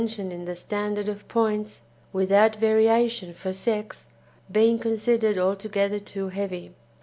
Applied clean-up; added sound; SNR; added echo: none; none; none; none.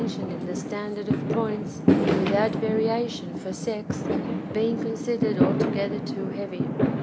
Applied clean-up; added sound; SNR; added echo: none; Fireworks; -3 dB; none.